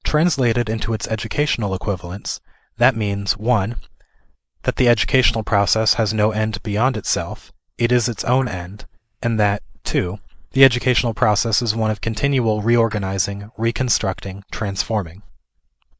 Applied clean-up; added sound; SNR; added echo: neural mask model Resemble Enhance denoiser.